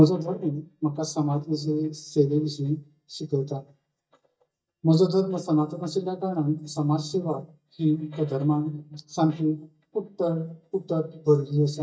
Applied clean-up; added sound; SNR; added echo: neural mask model DeepFilterNet 3.